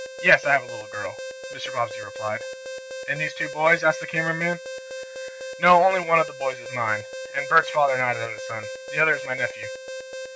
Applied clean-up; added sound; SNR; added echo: none; Alarm; 11 dB; none.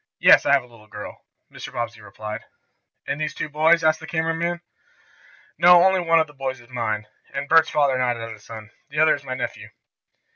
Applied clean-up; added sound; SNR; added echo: none; none; none; none.